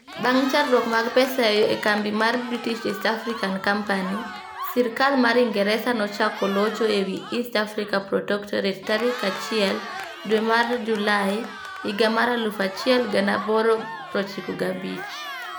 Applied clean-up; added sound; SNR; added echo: none; Cheering; 12 dB; none.